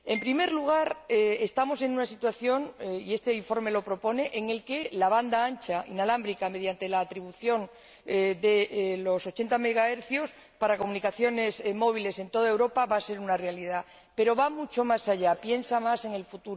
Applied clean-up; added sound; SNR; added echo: none; Marimba, xylophone; 19 dB; none.